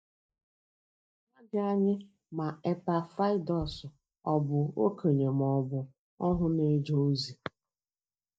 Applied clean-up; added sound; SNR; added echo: neural mask model DeepFilterNet 3.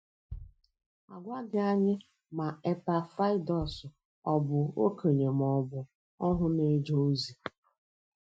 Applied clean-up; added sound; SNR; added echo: classical method Wiener filter.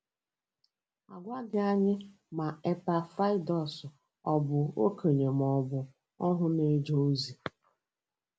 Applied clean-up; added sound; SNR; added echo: none; none; none; none.